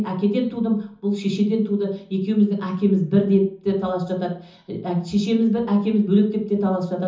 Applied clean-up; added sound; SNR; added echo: none; none; none; reverberation time 0.6 s.